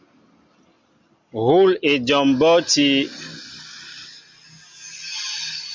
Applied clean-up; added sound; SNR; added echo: none; none; none; none.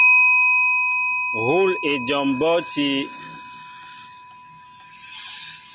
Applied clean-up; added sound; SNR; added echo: none; Clock; -3 dB; none.